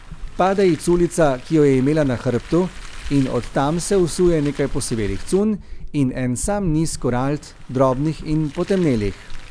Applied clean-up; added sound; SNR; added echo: none; Car; 11 dB; none.